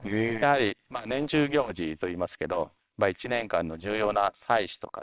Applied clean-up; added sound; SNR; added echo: neural separator model SepFormer WHAMR!.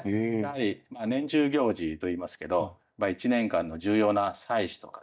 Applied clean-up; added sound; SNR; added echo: neural mask model DeepFilterNet 3.